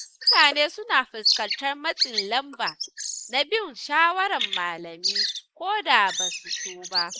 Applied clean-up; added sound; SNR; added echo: neural mask model Resemble Enhance denoiser.